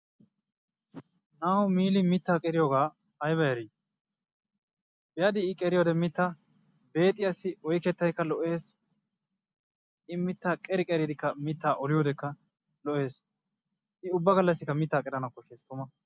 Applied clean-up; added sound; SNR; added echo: none; none; none; none.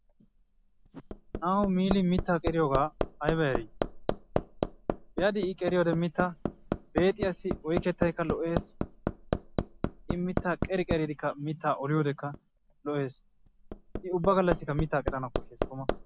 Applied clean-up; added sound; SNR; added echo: none; Hammer; 5 dB; none.